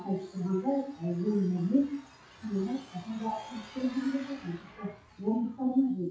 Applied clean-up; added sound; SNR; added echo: classical method WPE with log-MMSE.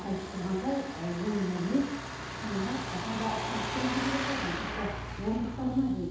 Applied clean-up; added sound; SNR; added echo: none; Truck; 4 dB; reverberation time 0.8 s.